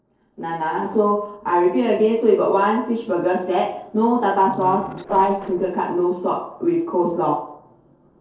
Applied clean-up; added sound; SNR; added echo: neural separator model SepFormer DNS4.